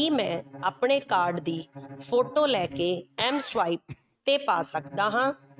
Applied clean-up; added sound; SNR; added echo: neural mask model RNNoise.